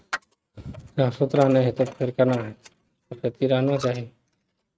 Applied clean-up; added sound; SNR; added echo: neural mask model RNNoise.